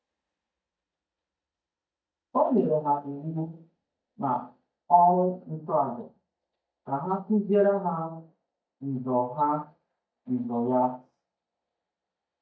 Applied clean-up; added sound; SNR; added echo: neural mask model DeepFilterNet 3.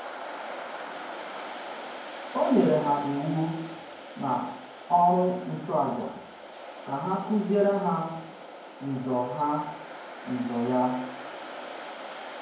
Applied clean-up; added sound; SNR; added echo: none; Waves, surf; 12 dB; reverberation time 0.9 s.